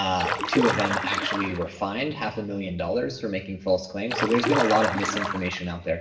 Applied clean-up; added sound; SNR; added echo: none; Stream; 1 dB; reverberation time 0.7 s.